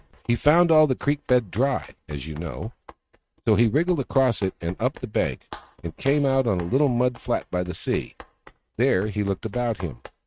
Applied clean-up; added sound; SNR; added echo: neural mask model RNNoise.